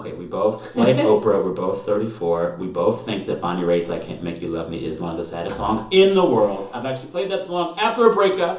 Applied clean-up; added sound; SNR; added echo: none; none; none; reverberation time 0.7 s.